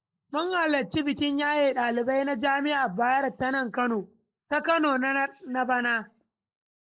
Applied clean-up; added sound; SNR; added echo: neural mask model Resemble Enhance denoiser.